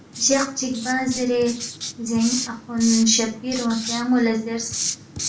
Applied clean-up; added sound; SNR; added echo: none; Writing; 9 dB; reverberation time 0.3 s.